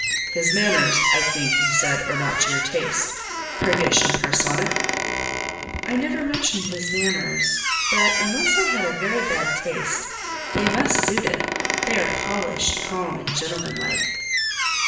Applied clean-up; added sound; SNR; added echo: none; Squeak; -2 dB; reverberation time 0.7 s.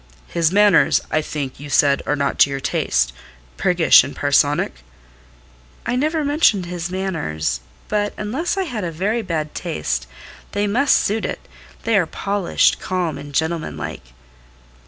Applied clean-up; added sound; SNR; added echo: none; none; none; none.